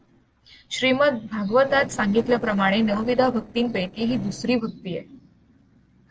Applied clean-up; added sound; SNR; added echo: neural separator model SepFormer DNS4.